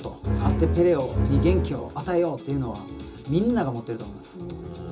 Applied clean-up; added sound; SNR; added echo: none; Bowed string instrument; -1 dB; reverberation time 0.2 s.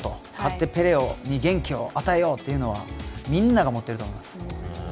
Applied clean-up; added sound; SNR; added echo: none; none; none; none.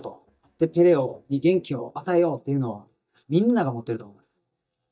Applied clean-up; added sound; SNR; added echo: neural mask model DeepFilterNet 3.